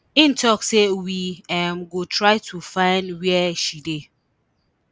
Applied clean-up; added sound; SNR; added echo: none; none; none; none.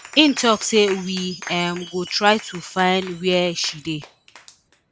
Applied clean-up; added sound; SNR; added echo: none; Clapping + Chime; 17 dB; none.